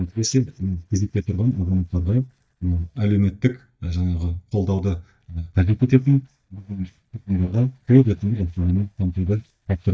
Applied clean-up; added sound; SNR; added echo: neural mask model DeepFilterNet 3.